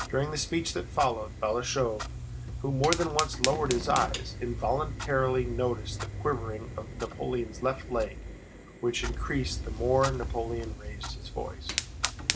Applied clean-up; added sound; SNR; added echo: none; Clock + Fire; 5 dB; none.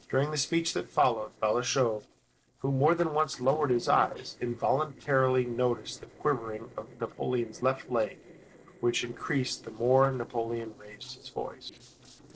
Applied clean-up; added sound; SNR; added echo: neural separator model SepFormer DNS4.